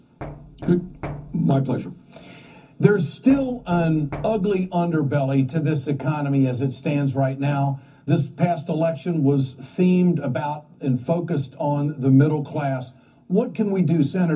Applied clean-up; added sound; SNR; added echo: none; Knock; 15 dB; reverberation time 0.3 s.